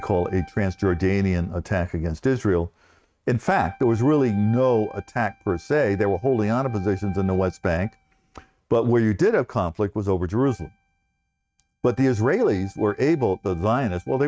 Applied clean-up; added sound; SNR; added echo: neural mask model RNNoise.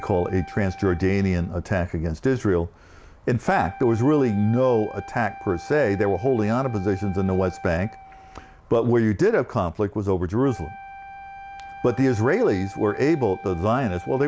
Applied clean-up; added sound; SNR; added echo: none; Wind instrument, woodwind instrument; 18 dB; none.